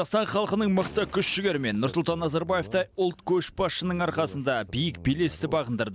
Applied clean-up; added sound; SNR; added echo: none; Gunshot, gunfire; 19 dB; none.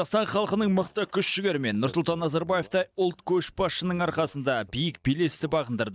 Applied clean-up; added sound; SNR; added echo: neural mask model DeepFilterNet 3.